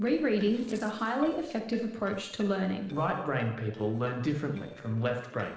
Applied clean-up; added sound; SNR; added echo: neural separator model SepFormer DNS4.